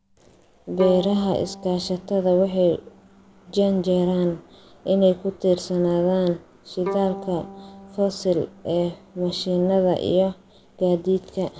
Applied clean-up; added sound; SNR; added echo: none; Bowed string instrument; 17 dB; none.